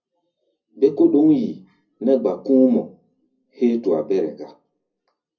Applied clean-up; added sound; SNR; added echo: none; none; none; reverberation time 0.4 s.